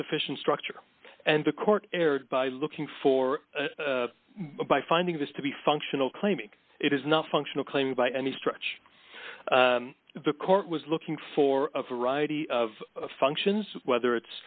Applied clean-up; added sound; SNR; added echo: none; none; none; none.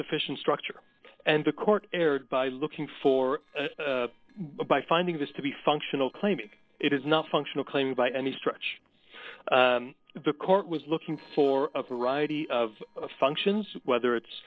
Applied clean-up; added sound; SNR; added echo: neural separator model SepFormer DNS4.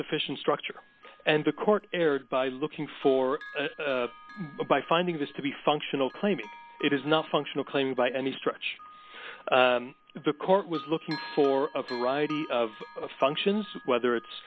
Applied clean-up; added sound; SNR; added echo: none; Bell; 20 dB; none.